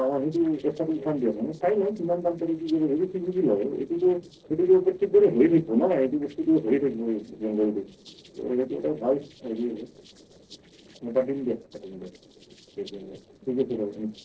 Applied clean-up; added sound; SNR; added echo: neural separator model SepFormer DNS4.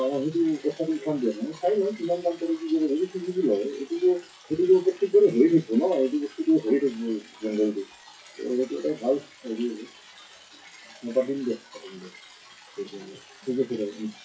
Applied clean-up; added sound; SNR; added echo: classical method WPE with log-MMSE.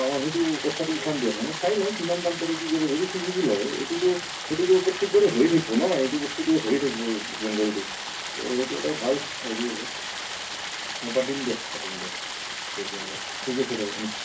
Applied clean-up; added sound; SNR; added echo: none; Stream; 7 dB; reverberation time 0.4 s.